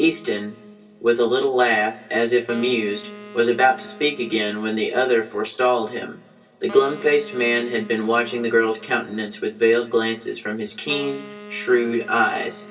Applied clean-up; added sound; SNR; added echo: none; Wind instrument, woodwind instrument; 19 dB; reverberation time 1.9 s.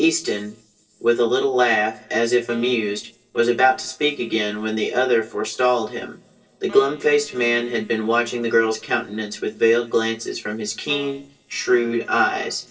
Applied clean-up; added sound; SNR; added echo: neural separator model SepFormer DNS4.